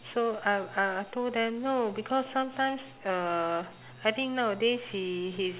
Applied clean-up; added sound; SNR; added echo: none; none; none; none.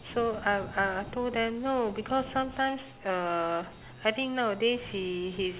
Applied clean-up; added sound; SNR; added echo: none; Thunder / Rain; 17 dB; none.